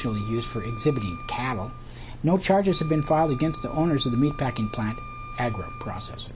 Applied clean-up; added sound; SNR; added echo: none; Wind instrument, woodwind instrument; 16 dB; none.